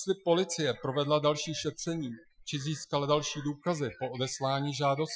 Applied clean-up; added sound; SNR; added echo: classical method Wiener filter.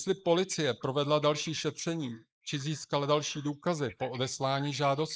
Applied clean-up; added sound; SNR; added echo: neural mask model Resemble Enhance denoiser.